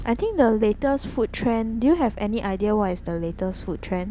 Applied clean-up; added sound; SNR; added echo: none; Engine; 14 dB; none.